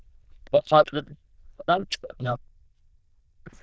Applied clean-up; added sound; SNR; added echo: neural diffusion model UNIVERSE++.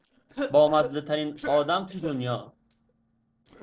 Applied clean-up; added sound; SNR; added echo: neural separator model SepFormer DNS4.